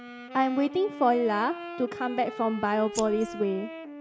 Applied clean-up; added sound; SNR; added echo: none; Wind instrument, woodwind instrument + Scissors; 12 dB; none.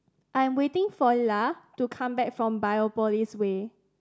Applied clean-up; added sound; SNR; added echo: none; none; none; none.